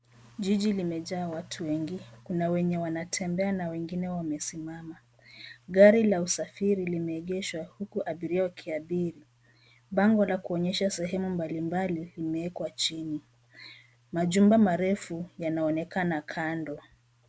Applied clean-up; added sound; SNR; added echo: none; none; none; none.